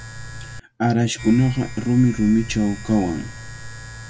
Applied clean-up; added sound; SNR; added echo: none; Domestic sounds, home sounds; 13 dB; none.